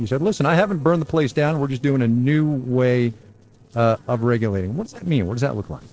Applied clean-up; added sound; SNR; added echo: neural separator model SepFormer DNS4.